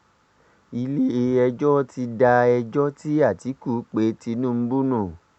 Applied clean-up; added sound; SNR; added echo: none; none; none; none.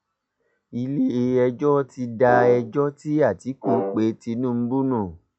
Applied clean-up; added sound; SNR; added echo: classical method log-MMSE.